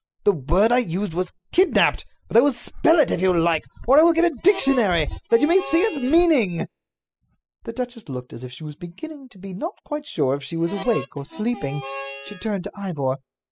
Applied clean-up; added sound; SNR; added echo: classical method spectral subtraction.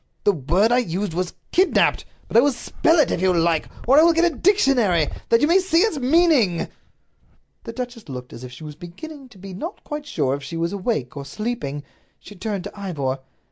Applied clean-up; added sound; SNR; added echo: none; none; none; none.